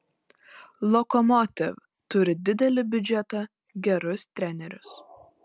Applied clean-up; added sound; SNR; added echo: none; none; none; none.